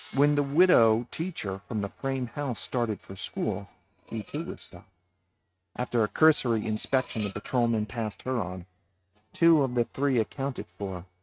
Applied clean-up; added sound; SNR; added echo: neural mask model RNNoise.